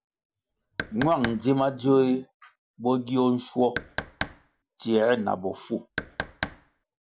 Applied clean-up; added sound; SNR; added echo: none; Knock; 9 dB; none.